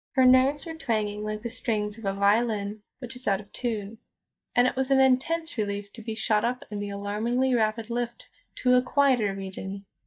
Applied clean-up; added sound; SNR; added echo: neural mask model DeepFilterNet 3.